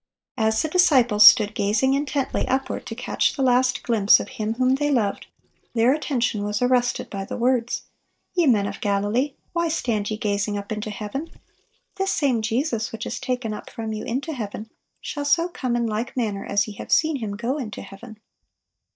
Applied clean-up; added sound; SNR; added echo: neural mask model DeepFilterNet 3.